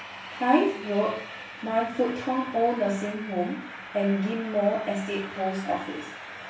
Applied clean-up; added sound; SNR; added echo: none; Train; 13 dB; reverberation time 0.3 s.